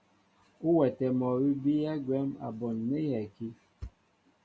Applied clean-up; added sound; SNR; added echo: none; none; none; none.